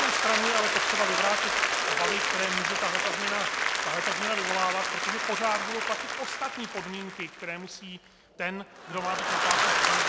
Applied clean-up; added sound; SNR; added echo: none; Applause / Crowd; -5 dB; none.